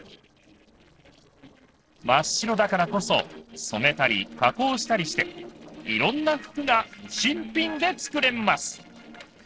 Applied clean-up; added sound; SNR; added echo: neural separator model SepFormer DNS4.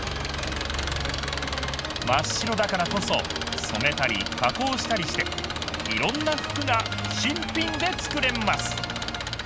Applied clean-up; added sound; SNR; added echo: none; Engine; 4 dB; none.